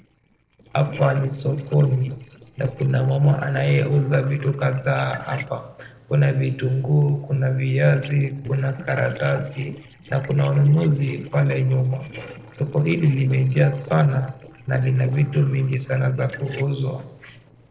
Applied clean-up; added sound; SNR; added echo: neural separator model SepFormer DNS4.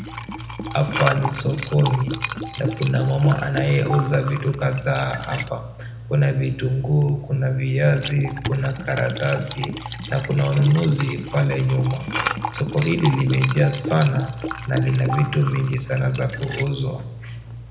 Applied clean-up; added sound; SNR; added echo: none; Liquid; 8 dB; reverberation time 0.8 s.